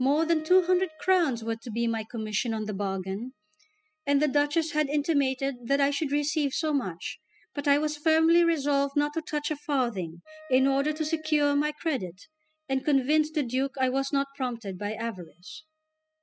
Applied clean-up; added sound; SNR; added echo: classical method spectral subtraction.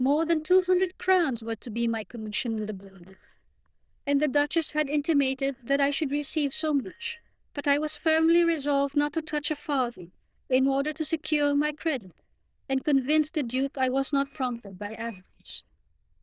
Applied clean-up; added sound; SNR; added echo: neural diffusion model UNIVERSE++.